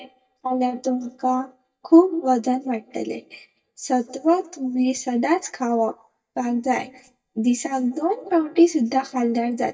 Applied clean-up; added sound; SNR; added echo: neural mask model DeepFilterNet 3.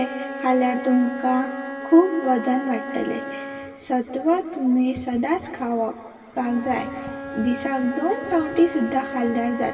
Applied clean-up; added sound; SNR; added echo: none; Wind instrument, woodwind instrument; 11 dB; reverberation time 2.0 s.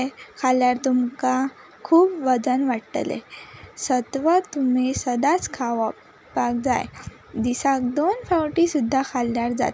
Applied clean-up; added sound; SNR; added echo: none; none; none; none.